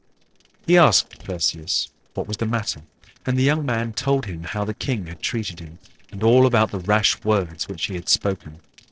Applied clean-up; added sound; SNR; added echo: neural separator model SepFormer DNS4.